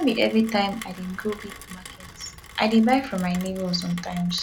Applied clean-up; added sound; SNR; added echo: none; Rain; 17 dB; none.